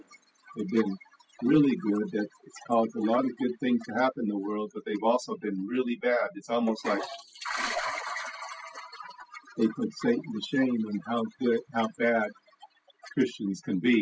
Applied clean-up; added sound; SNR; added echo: classical method spectral subtraction.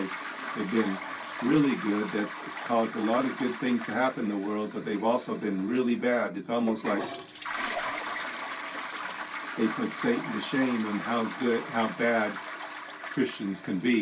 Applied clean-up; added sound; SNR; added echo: none; Toilet flush; 8 dB; none.